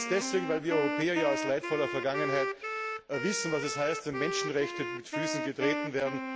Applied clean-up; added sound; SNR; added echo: none; Wind instrument, woodwind instrument; 3 dB; none.